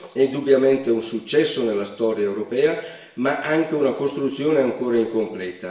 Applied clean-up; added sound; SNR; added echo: none; none; none; reverberation time 0.8 s.